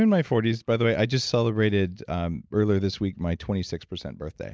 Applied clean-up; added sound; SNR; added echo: none; none; none; none.